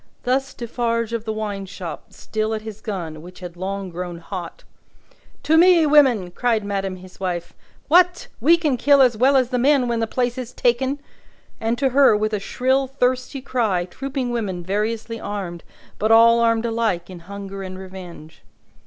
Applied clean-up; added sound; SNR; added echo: none; none; none; none.